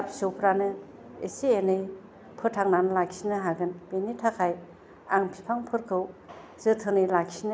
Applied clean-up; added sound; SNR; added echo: none; none; none; none.